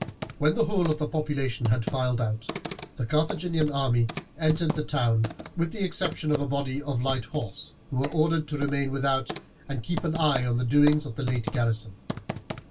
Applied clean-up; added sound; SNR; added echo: none; Computer keyboard; 12 dB; reverberation time 0.1 s.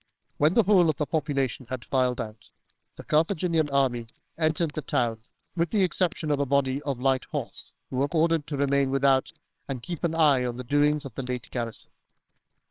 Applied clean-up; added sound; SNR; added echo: neural separator model SepFormer WHAMR!.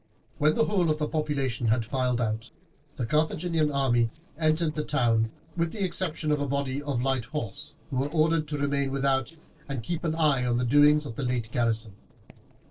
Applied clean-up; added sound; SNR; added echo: neural separator model SepFormer DNS4.